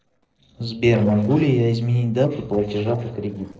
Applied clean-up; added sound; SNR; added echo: neural separator model SepFormer DNS4.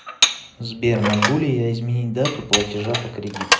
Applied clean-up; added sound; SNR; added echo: none; Dishes, pots, and pans; 1 dB; reverberation time 0.4 s.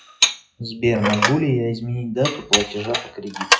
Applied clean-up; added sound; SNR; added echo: classical method WPE with log-MMSE.